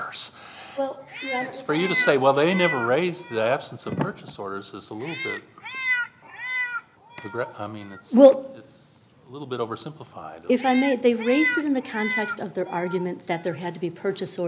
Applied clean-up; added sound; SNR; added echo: none; Meow; 7 dB; none.